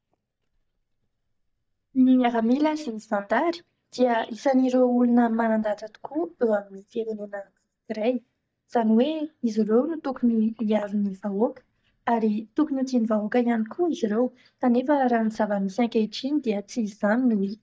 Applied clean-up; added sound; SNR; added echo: neural mask model DeepFilterNet 3.